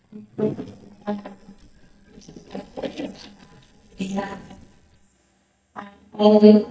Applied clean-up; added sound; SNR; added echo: neural mask model DeepFilterNet 3.